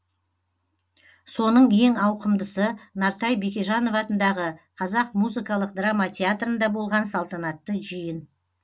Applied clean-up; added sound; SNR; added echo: none; none; none; none.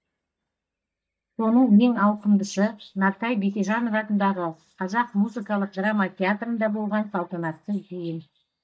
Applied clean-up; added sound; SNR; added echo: neural mask model DeepFilterNet 3.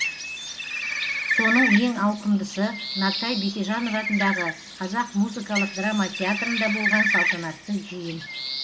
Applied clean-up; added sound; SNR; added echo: none; Bird; 2 dB; reverberation time 0.5 s.